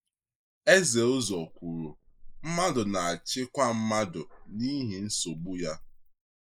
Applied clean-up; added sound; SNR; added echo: neural mask model Resemble Enhance denoiser.